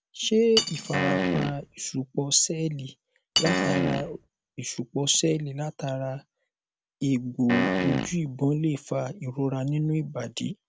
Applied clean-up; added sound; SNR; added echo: none; Fart + Cutlery, silverware; 1 dB; none.